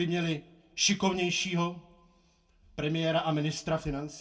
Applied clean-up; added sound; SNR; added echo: none; none; none; reverberation time 0.2 s.